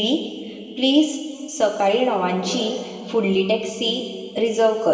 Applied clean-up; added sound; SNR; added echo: none; none; none; reverberation time 2.5 s.